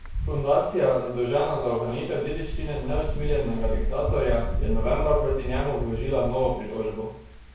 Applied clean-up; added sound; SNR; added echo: none; Wind; 3 dB; reverberation time 0.6 s.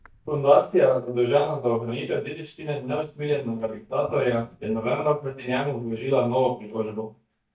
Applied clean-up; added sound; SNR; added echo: neural mask model DeepFilterNet 3.